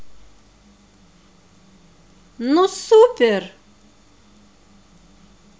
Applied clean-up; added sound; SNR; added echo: none; none; none; none.